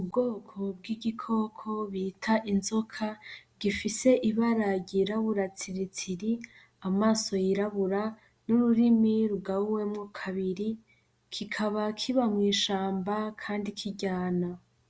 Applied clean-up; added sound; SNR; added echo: none; none; none; none.